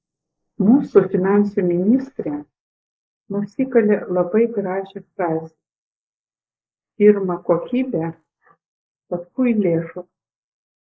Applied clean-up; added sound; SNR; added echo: neural mask model Resemble Enhance denoiser.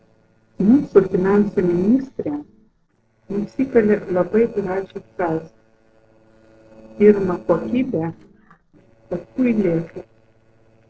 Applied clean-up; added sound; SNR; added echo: neural separator model SepFormer DNS4.